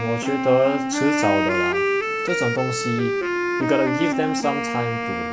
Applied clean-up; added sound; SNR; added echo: none; Wind instrument, woodwind instrument; -1 dB; none.